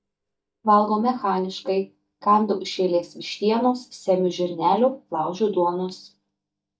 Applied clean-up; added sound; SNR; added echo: neural mask model DeepFilterNet 3.